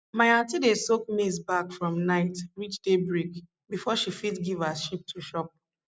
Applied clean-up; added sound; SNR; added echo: none; none; none; none.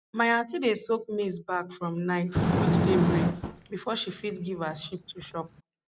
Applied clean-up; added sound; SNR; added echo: none; Fire; -2 dB; none.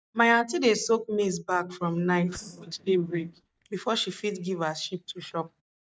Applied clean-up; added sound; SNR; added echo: neural mask model DeepFilterNet 3.